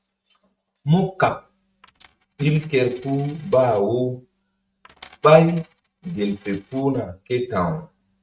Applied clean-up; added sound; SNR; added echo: neural mask model RNNoise.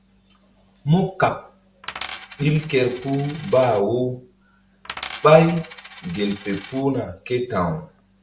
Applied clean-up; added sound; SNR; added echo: none; Coin (dropping); 16 dB; none.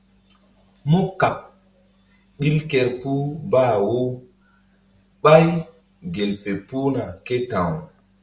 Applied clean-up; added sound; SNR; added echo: none; none; none; none.